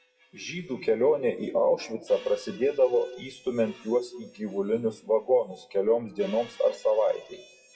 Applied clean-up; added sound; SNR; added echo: classical method WPE with log-MMSE.